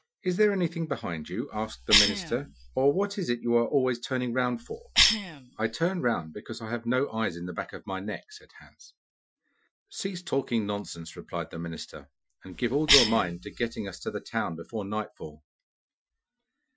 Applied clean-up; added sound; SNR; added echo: classical method Wiener filter.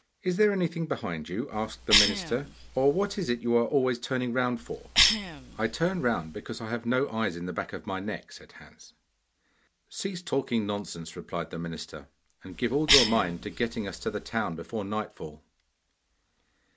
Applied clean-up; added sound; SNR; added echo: none; Cough; 1 dB; none.